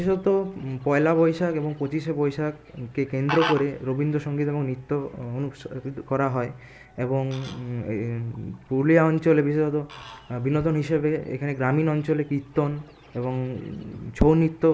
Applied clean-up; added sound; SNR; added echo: none; Fowl; 18 dB; none.